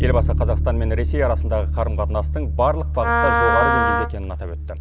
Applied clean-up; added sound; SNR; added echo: none; Bass guitar + Wind instrument, woodwind instrument; -4 dB; none.